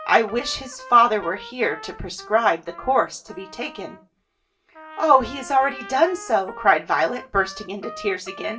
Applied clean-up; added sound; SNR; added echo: none; Trumpet; 18 dB; reverberation time 0.2 s.